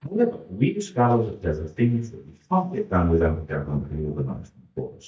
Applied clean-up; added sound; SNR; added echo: neural mask model DeepFilterNet 3.